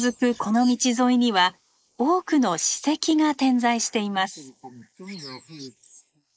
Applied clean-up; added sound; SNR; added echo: neural mask model Resemble Enhance denoiser.